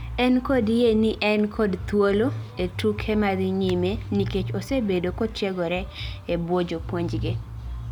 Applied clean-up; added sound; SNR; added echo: none; none; none; none.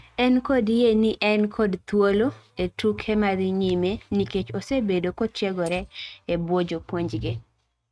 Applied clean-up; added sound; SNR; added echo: neural mask model RNNoise.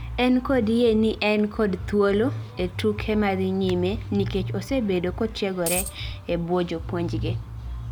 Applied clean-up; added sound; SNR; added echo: none; Coin (dropping); 7 dB; none.